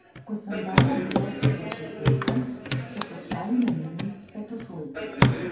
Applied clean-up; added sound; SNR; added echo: none; Hands / Wood; -5 dB; reverberation time 0.6 s.